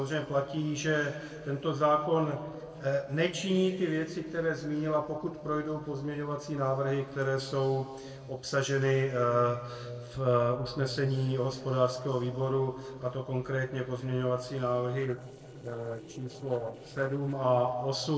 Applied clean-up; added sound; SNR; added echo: neural separator model SepFormer DNS4.